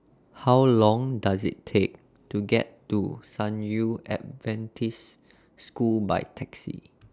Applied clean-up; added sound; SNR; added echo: none; none; none; none.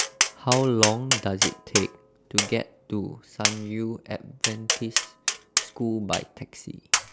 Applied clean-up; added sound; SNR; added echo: none; Tap; -1 dB; none.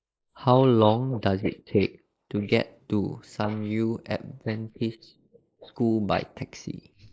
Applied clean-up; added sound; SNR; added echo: neural mask model Resemble Enhance denoiser.